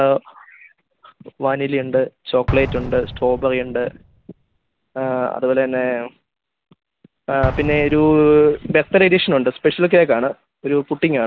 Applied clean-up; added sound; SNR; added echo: none; Explosion; 14 dB; none.